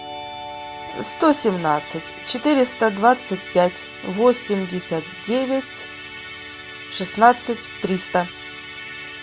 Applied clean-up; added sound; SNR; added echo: none; Musical instrument; 13 dB; none.